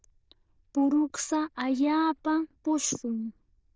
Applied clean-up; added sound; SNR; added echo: neural diffusion model UNIVERSE++.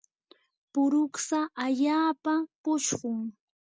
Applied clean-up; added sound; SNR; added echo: none; none; none; none.